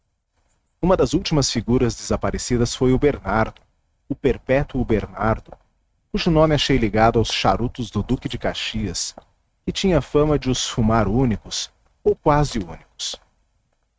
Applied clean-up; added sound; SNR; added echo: neural mask model RNNoise.